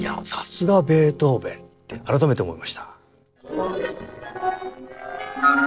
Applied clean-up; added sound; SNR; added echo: neural separator model SepFormer DNS4.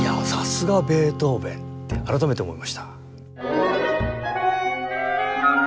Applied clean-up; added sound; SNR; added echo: none; Bowed string instrument + Strum; 8 dB; none.